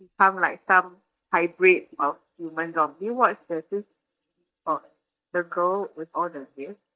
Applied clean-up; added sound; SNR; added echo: neural mask model DeepFilterNet 3.